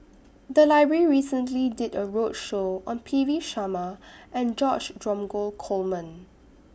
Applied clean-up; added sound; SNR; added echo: none; none; none; none.